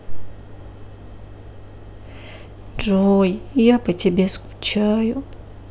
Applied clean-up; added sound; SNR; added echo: none; none; none; none.